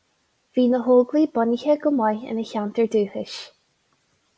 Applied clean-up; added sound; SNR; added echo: none; none; none; none.